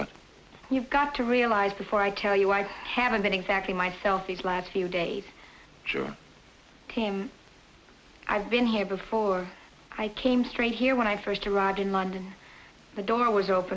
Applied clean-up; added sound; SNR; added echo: none; none; none; none.